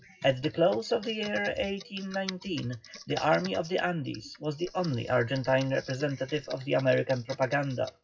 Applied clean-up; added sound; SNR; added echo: classical method WPE with log-MMSE.